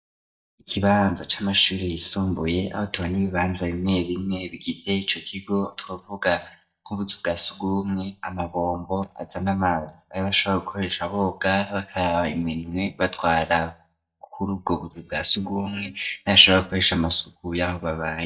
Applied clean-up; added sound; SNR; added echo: neural mask model DeepFilterNet 3.